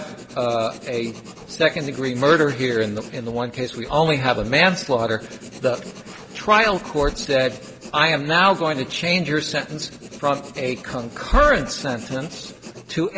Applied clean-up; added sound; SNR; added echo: none; Writing; 17 dB; none.